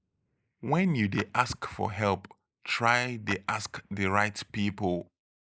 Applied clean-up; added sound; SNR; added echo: neural mask model Resemble Enhance denoiser.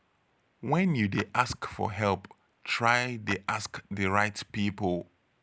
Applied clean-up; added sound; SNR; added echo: none; Clapping; 19 dB; none.